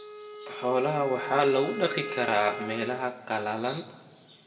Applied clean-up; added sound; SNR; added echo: none; Wind instrument, woodwind instrument; 12 dB; reverberation time 1.2 s.